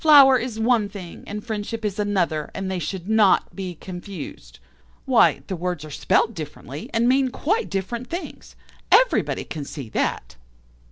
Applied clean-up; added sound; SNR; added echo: none; none; none; none.